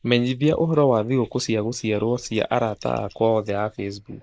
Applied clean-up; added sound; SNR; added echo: neural mask model Resemble Enhance denoiser.